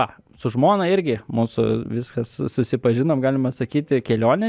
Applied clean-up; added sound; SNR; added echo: none; none; none; none.